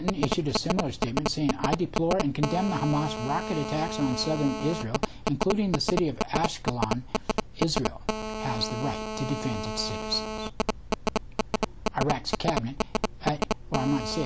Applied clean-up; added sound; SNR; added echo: none; Telephone; 1 dB; none.